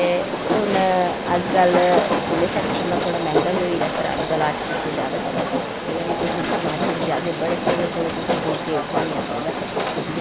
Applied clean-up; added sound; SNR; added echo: none; Train; 0 dB; none.